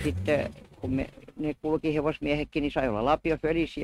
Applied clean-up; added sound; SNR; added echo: neural mask model RNNoise.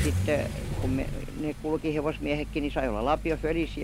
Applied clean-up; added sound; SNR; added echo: none; Accelerating, revving, vroom; 3 dB; none.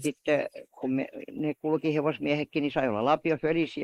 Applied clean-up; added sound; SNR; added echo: neural mask model Resemble Enhance denoiser.